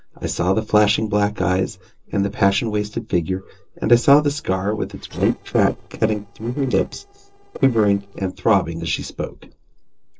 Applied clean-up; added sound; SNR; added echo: neural separator model SepFormer DNS4.